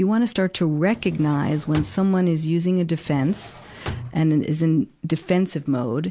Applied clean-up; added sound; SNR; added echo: none; Drawer open or close; 16 dB; none.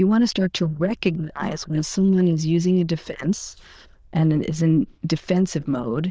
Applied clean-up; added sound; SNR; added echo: neural diffusion model UNIVERSE++.